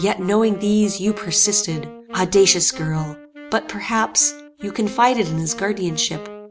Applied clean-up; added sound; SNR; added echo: none; Wind instrument, woodwind instrument; 16 dB; none.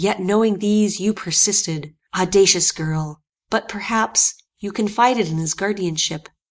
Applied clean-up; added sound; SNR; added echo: neural mask model Resemble Enhance denoiser.